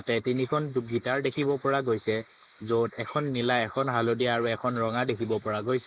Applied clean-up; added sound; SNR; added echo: neural mask model Resemble Enhance denoiser.